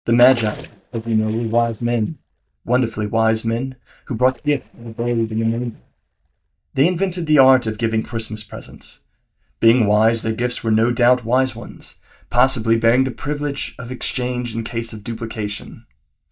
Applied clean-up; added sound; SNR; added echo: neural mask model DeepFilterNet 3.